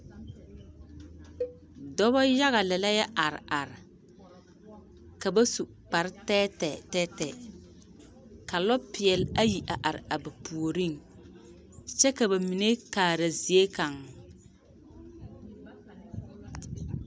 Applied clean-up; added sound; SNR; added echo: none; Cowbell; 14 dB; none.